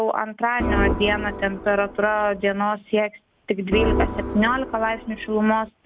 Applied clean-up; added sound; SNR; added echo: none; Organ; 4 dB; none.